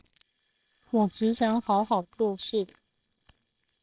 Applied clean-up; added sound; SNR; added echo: neural separator model SepFormer WHAMR!.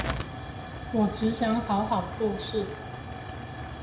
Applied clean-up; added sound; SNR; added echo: none; Tick / Hiss / Explosion / Fire; 7 dB; reverberation time 0.4 s.